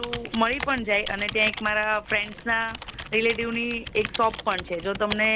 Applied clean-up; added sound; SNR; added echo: none; Computer keyboard; 11 dB; none.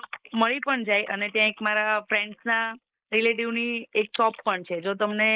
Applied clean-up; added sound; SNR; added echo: neural mask model Resemble Enhance denoiser.